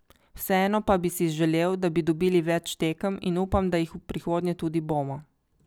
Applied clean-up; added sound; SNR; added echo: none; none; none; none.